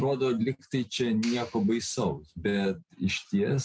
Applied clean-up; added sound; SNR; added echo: none; Clapping; 19 dB; none.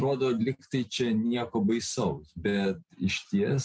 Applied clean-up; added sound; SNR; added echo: none; none; none; none.